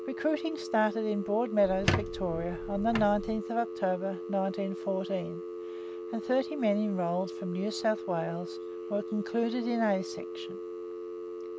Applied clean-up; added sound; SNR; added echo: none; Telephone + Squeak; 6 dB; none.